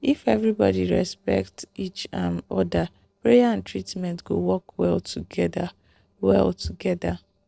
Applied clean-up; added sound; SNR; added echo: neural separator model SepFormer DNS4.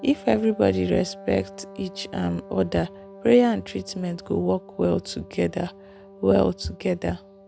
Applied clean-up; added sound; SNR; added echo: none; Wind instrument, woodwind instrument; 19 dB; none.